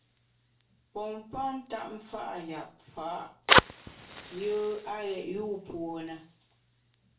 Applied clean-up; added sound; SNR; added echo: none; Fire; -3 dB; reverberation time 0.3 s.